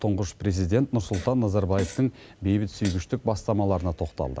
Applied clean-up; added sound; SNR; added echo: none; Fart; 18 dB; none.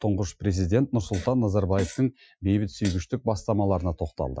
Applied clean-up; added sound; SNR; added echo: classical method Wiener filter.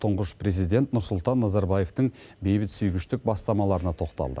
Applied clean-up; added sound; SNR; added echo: none; none; none; none.